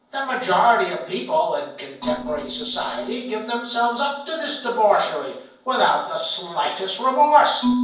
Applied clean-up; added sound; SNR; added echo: neural separator model SepFormer DNS4.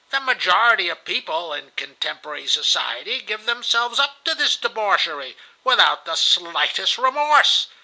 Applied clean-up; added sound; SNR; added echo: none; none; none; none.